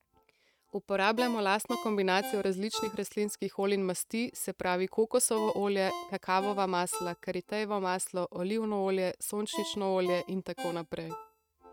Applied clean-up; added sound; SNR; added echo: neural mask model RNNoise.